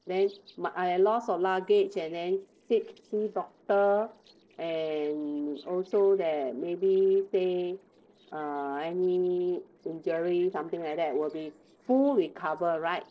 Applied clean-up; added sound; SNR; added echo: neural separator model SepFormer DNS4.